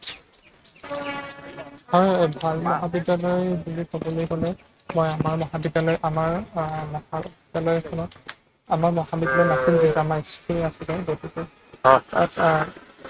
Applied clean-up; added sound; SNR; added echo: neural mask model RNNoise.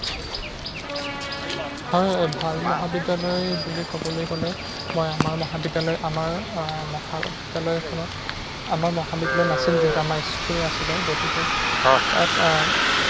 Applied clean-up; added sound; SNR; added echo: none; Bus; 1 dB; none.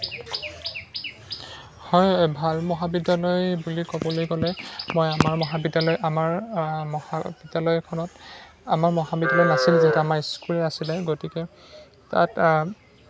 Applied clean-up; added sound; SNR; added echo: none; none; none; none.